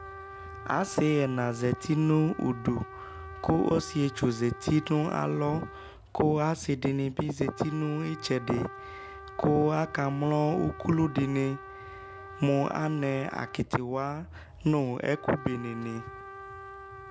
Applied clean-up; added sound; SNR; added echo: none; Trumpet; 16 dB; none.